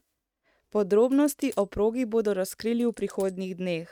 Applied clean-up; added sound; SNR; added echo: neural mask model RNNoise.